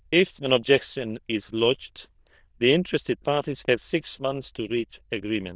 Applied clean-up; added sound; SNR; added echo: neural diffusion model UNIVERSE++.